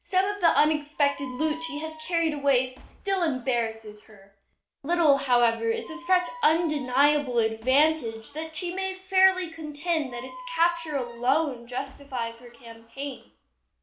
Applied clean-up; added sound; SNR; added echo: none; Squeak; 19 dB; reverberation time 0.4 s.